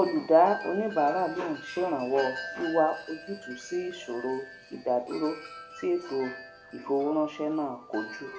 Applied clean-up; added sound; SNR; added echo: none; Wind chime; 14 dB; reverberation time 0.6 s.